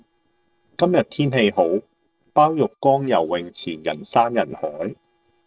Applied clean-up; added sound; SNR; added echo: neural separator model SepFormer DNS4.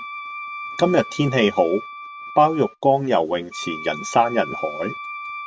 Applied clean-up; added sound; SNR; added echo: none; Wind instrument, woodwind instrument; 12 dB; none.